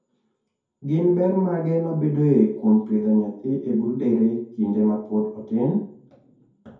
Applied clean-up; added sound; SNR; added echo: none; none; none; reverberation time 0.6 s.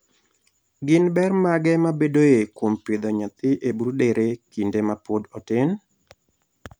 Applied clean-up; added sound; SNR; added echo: none; none; none; none.